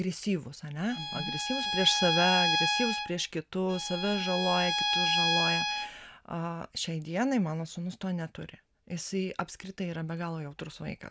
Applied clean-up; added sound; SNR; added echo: none; Bowed string instrument; -2 dB; none.